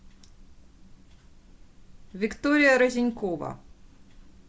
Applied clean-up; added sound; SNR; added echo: none; none; none; none.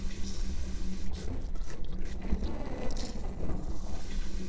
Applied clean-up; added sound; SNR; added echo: neural separator model SepFormer DNS4.